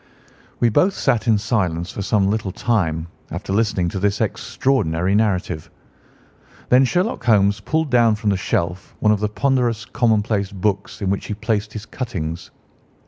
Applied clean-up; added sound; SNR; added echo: none; none; none; none.